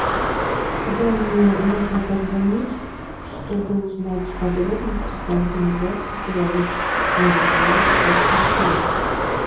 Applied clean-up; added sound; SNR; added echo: none; Car; -1 dB; reverberation time 0.9 s.